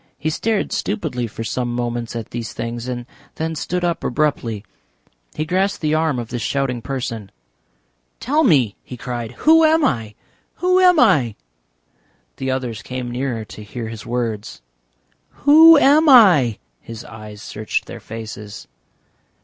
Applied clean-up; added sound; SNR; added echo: none; none; none; none.